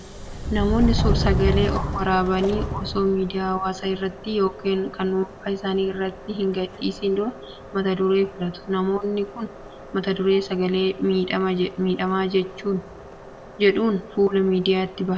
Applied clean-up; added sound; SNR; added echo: none; Subway, metro, underground; 7 dB; reverberation time 0.7 s.